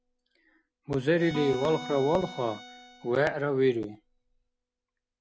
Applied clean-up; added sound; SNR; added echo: none; Bowed string instrument + Guitar; 15 dB; none.